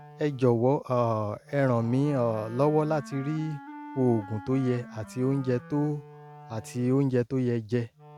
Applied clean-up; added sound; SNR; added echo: none; Wind instrument, woodwind instrument; 19 dB; none.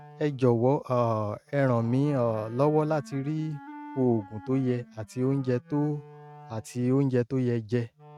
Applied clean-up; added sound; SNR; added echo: neural mask model RNNoise.